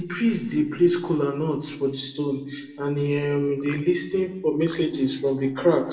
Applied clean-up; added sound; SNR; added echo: none; Marimba, xylophone; 20 dB; reverberation time 0.8 s.